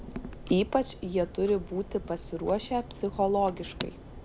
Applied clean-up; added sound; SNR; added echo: none; Clock; 12 dB; none.